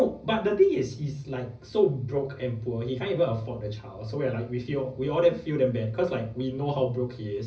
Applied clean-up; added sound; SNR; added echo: none; none; none; reverberation time 0.4 s.